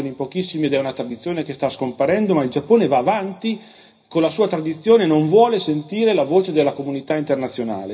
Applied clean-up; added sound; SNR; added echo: none; none; none; reverberation time 0.4 s.